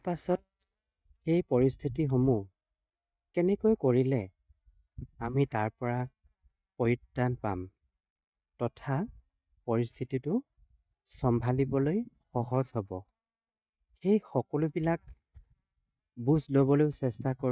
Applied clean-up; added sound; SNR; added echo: neural mask model DeepFilterNet 3.